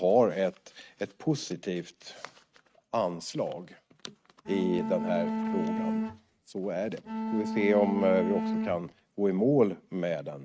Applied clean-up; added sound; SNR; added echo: neural mask model RNNoise.